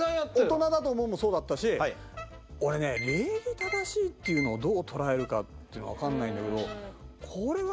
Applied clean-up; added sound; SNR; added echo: none; none; none; none.